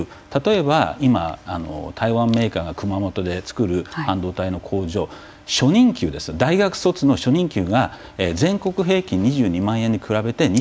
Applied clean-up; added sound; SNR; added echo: none; none; none; none.